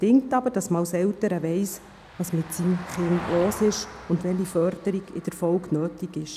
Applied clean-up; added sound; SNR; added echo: none; Vehicle; 17 dB; none.